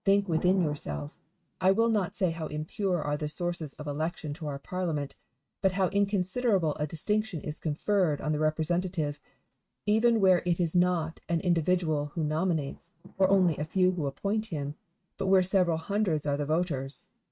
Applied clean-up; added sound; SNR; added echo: neural mask model RNNoise.